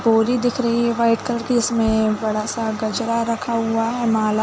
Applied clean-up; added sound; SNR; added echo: none; Bass drum; 20 dB; none.